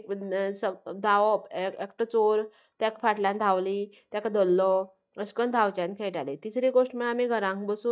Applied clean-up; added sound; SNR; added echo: neural mask model DeepFilterNet 3.